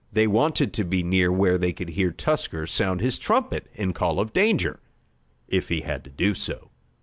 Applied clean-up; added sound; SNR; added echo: none; none; none; none.